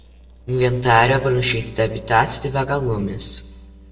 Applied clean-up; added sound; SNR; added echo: neural separator model SepFormer DNS4.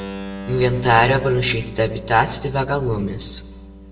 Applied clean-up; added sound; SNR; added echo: none; Keyboard (musical); 14 dB; reverberation time 0.8 s.